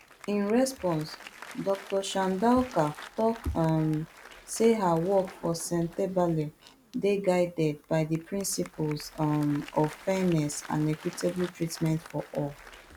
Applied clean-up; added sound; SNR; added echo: none; Applause; 20 dB; none.